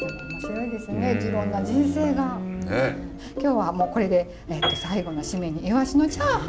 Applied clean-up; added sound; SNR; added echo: none; Piano; 14 dB; none.